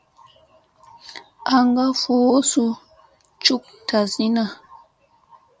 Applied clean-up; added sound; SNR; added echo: none; none; none; none.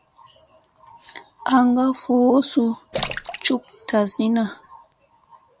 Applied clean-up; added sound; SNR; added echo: none; Splash, splatter; 10 dB; none.